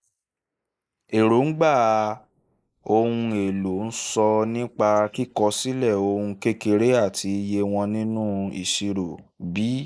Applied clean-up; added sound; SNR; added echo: neural mask model Resemble Enhance denoiser.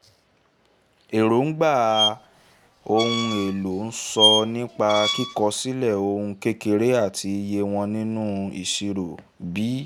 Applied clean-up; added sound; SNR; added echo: none; Squeak; 2 dB; none.